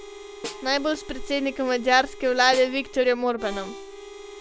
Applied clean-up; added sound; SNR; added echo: none; Harmonica + Snare drum; 15 dB; none.